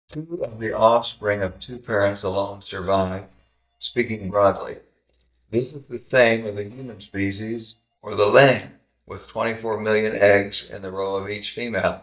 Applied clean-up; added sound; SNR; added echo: neural mask model DeepFilterNet 3.